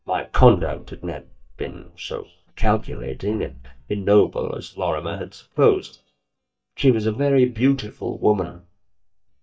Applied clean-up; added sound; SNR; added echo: neural mask model DeepFilterNet 3.